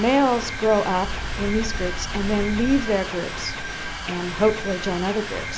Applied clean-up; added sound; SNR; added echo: none; Mechanisms + Buzz; 6 dB; none.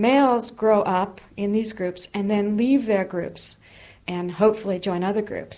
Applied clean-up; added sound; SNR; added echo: none; none; none; none.